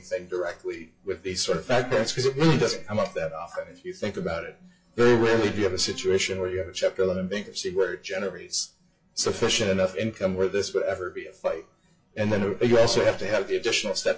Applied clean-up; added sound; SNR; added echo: classical method WPE with log-MMSE.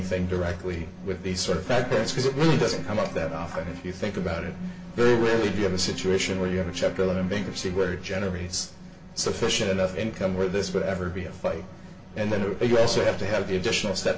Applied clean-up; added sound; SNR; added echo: none; Keyboard (musical); 18 dB; reverberation time 0.3 s.